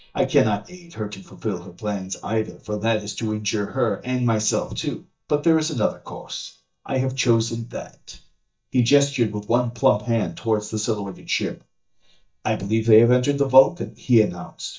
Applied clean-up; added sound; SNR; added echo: neural mask model DeepFilterNet 3.